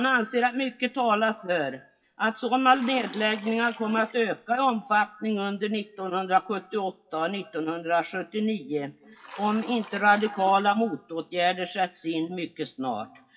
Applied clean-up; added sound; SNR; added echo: classical method WPE with log-MMSE.